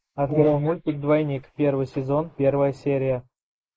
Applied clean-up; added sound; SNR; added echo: neural mask model Resemble Enhance denoiser.